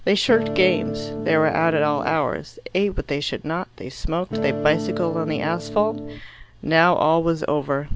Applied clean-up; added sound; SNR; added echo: none; Electric guitar / Strum; 6 dB; none.